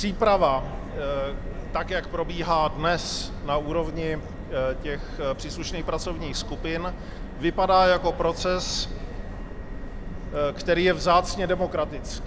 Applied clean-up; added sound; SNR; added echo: none; Subway, metro, underground; 7 dB; none.